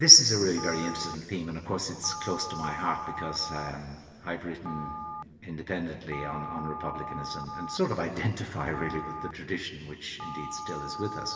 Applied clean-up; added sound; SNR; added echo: none; Telephone; 11 dB; reverberation time 2.3 s.